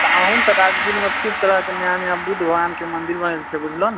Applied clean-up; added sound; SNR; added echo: none; Gong; 2 dB; none.